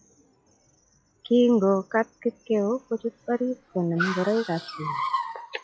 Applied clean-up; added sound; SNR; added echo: classical method log-MMSE.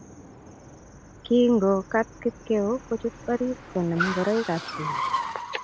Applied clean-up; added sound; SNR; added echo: none; Car; 9 dB; none.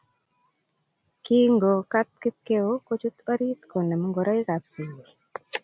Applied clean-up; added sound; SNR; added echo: none; none; none; none.